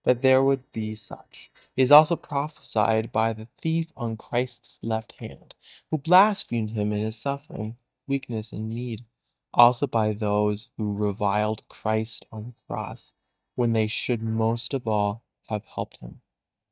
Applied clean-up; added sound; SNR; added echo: neural mask model DeepFilterNet 3.